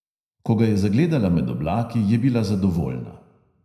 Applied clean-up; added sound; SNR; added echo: none; none; none; reverberation time 0.7 s.